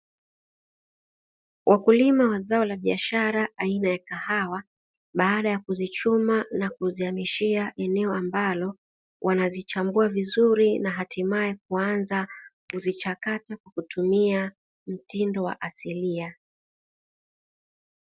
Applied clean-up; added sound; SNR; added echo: neural mask model RNNoise.